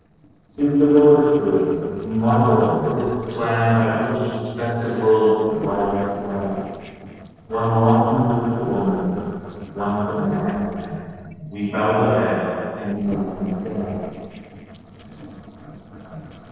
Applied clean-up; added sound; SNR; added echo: neural separator model SepFormer DNS4.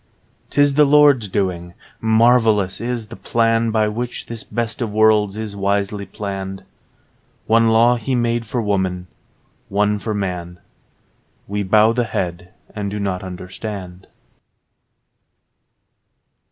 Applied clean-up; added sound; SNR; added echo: none; none; none; none.